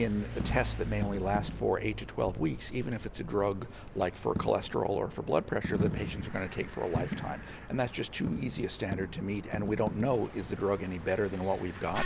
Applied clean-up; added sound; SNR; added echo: none; Mechanisms / Bicycle + Coin (dropping); 7 dB; none.